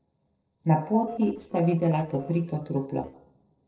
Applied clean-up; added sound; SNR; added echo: neural separator model SepFormer DNS4.